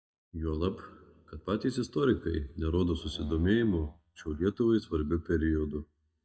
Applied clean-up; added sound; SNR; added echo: neural mask model DeepFilterNet 3.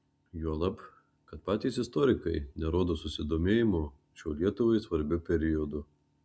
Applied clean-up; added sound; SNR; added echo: none; none; none; none.